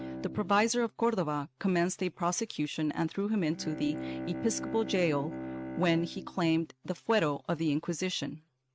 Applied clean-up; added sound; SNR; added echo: neural mask model RNNoise.